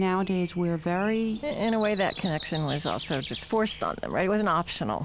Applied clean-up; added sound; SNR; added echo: none; Breathing; 13 dB; none.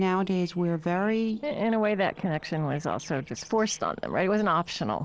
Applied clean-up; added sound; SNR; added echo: neural separator model SepFormer DNS4.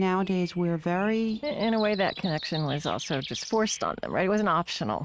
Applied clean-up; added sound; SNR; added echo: neural mask model RNNoise.